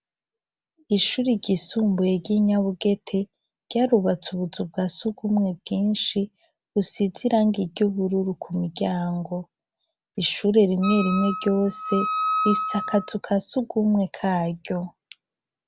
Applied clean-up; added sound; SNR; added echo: none; Wind instrument, woodwind instrument; 4 dB; none.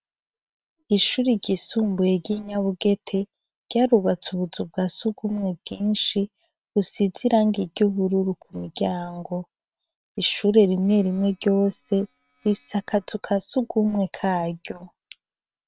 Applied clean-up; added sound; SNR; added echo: neural separator model SepFormer WHAM!.